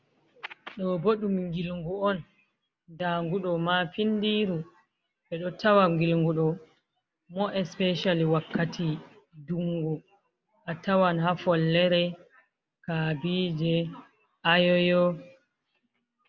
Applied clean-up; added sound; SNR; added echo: none; none; none; none.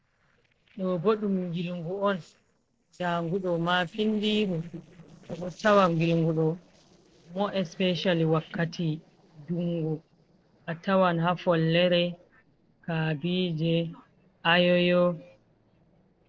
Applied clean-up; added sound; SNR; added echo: neural separator model SepFormer DNS4.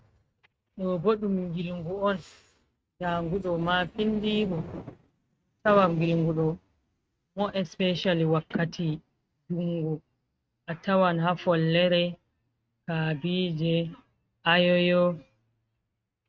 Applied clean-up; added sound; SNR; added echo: neural mask model RNNoise.